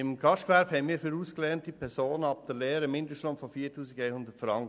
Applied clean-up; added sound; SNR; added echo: none; none; none; none.